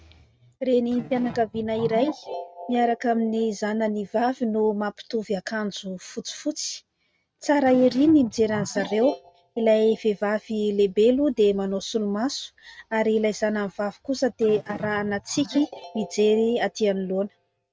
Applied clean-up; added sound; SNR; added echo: neural mask model RNNoise.